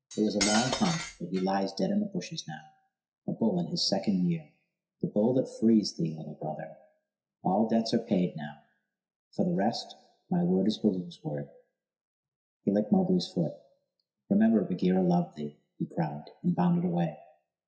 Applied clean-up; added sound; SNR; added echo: classical method WPE with log-MMSE.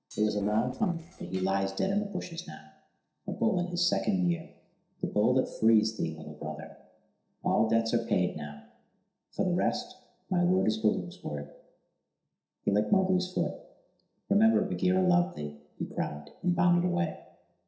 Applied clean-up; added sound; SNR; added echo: neural separator model SepFormer DNS4.